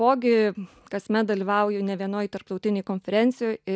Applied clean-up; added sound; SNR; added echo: none; none; none; none.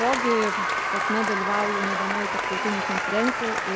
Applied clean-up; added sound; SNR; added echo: none; Applause; -2 dB; none.